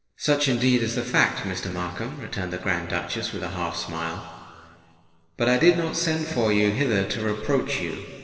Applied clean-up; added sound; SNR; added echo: neural separator model SepFormer DNS4.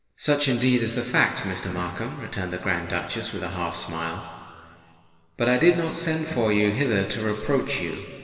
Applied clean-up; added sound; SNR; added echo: none; Slam; 19 dB; reverberation time 2.4 s.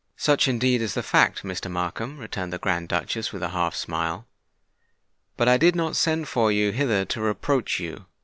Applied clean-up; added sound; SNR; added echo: none; none; none; none.